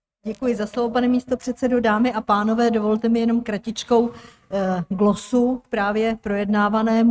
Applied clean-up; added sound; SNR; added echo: neural mask model RNNoise.